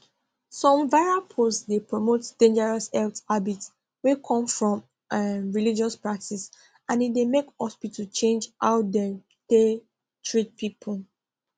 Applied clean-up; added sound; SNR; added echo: none; none; none; none.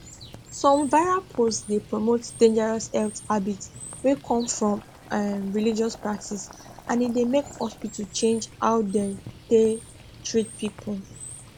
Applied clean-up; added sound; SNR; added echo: none; Boiling + Water / Bird; 18 dB; none.